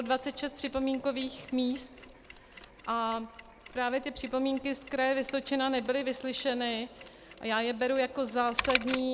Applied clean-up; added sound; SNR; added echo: none; Mechanisms; 10 dB; none.